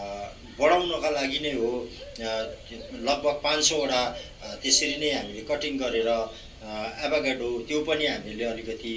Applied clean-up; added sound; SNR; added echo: none; Bird; 18 dB; reverberation time 0.3 s.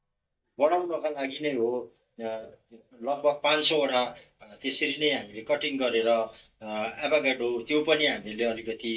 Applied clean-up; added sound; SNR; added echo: neural mask model DeepFilterNet 3.